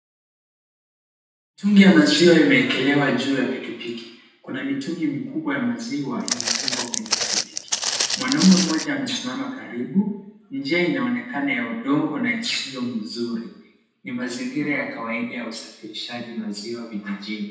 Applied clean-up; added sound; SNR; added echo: none; Walk, footsteps; 2 dB; reverberation time 0.9 s.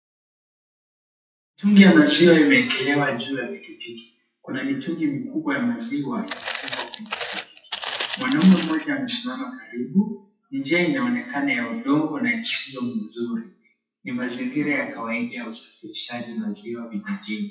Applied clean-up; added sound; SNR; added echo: classical method WPE with log-MMSE.